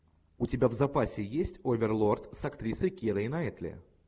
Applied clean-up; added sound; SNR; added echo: none; none; none; none.